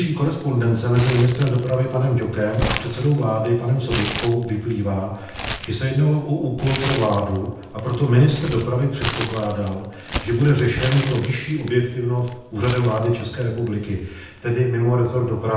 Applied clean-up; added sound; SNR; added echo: none; Crumpling, crinkling; 11 dB; reverberation time 0.9 s.